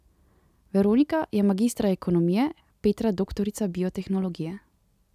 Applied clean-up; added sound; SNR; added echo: none; none; none; none.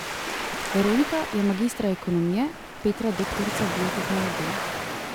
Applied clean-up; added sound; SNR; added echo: none; Waves, surf; 4 dB; none.